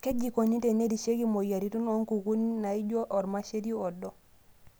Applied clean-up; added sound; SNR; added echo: none; none; none; none.